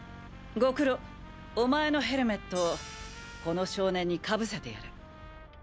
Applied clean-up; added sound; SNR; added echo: none; Trumpet + Hi-hat; 18 dB; none.